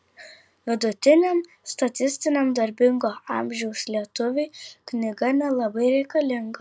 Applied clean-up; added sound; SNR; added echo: none; none; none; none.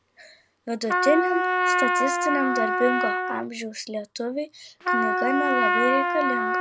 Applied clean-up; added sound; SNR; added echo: none; Trumpet; -3 dB; none.